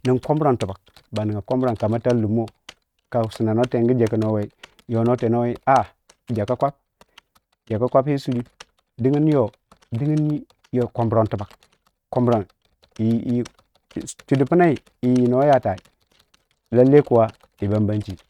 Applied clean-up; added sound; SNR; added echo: neural mask model RNNoise.